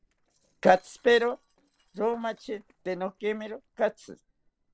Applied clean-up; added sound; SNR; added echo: neural separator model SepFormer DNS4.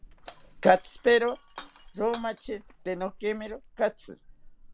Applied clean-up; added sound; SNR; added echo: none; Water / Splash, splatter + Shatter; 17 dB; none.